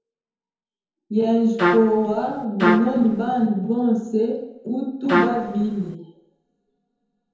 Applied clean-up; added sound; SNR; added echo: none; Trumpet; 1 dB; reverberation time 0.9 s.